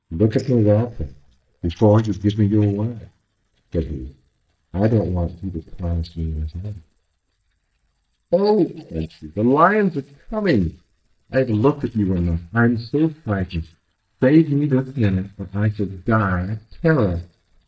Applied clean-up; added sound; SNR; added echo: neural mask model DeepFilterNet 3.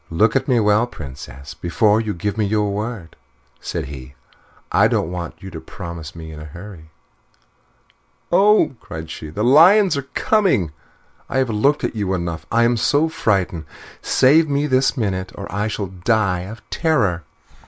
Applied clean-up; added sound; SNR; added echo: none; none; none; none.